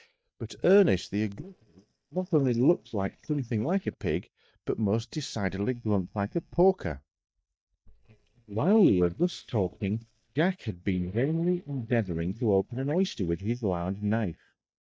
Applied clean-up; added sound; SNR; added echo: neural mask model DeepFilterNet 3.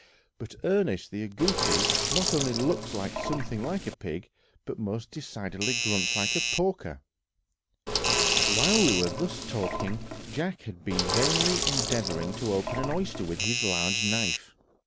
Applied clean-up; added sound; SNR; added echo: none; Doorbell + Sink (filling or washing); -2 dB; none.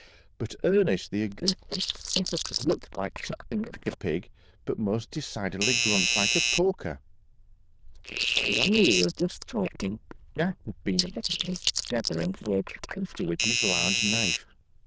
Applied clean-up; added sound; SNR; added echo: neural diffusion model UNIVERSE++.